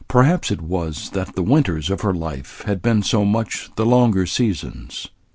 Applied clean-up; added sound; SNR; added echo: none; none; none; none.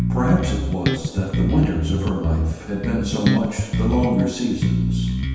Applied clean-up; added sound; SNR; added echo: none; Bass guitar; -1 dB; reverberation time 1.2 s.